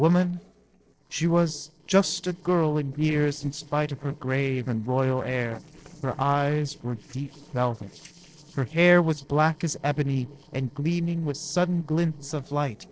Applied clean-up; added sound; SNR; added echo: neural separator model SepFormer DNS4.